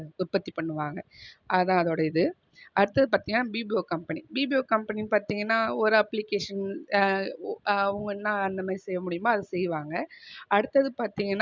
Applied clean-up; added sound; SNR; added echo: none; none; none; none.